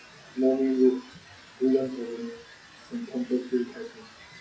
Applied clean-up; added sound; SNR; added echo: classical method WPE with log-MMSE.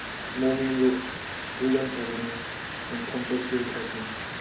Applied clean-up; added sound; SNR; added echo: none; Water; 5 dB; reverberation time 0.3 s.